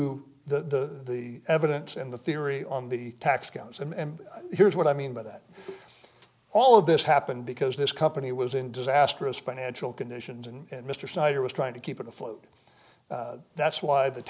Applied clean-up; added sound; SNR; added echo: none; none; none; none.